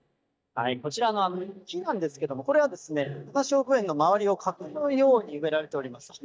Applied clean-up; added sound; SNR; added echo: neural mask model DeepFilterNet 3.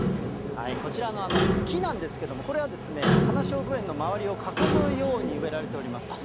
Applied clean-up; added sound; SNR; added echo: none; Clock; -4 dB; none.